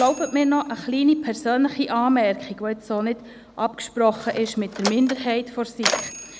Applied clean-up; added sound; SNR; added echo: none; Mechanisms; 12 dB; none.